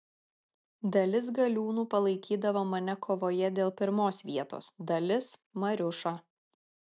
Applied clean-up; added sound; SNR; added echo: none; none; none; none.